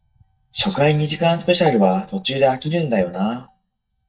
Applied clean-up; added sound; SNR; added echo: neural mask model DeepFilterNet 3.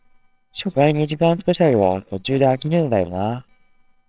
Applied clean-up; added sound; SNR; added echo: neural separator model SepFormer WHAMR!.